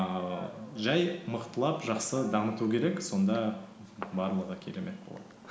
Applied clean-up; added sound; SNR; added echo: none; Dog + Fireworks; 18 dB; none.